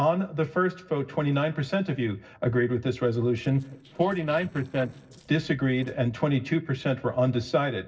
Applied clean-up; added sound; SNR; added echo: neural separator model SepFormer DNS4.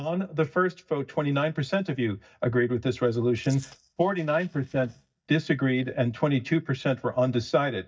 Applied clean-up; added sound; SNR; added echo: neural mask model DeepFilterNet 3.